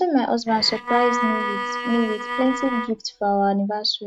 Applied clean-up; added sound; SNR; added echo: neural mask model RNNoise.